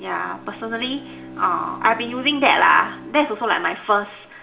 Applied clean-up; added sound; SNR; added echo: none; Bowed string instrument; 18 dB; reverberation time 0.4 s.